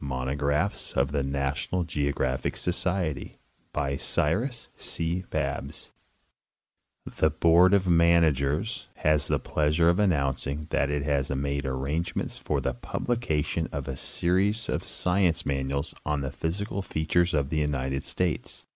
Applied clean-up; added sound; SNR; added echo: none; none; none; none.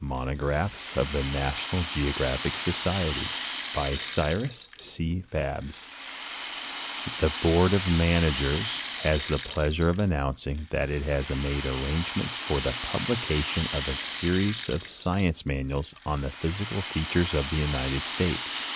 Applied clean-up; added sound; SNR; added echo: none; Rattle (instrument); 3 dB; none.